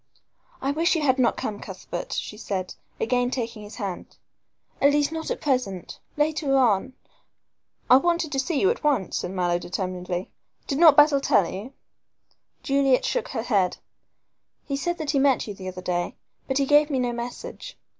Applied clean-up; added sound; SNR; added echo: none; none; none; none.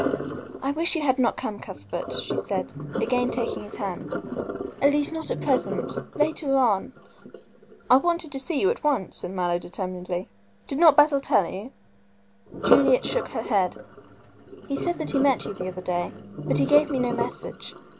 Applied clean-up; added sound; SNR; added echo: none; Sink (filling or washing); 7 dB; none.